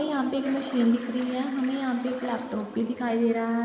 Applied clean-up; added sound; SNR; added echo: none; Toilet flush; 16 dB; reverberation time 2.2 s.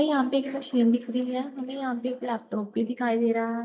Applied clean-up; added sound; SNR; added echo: neural mask model DeepFilterNet 3.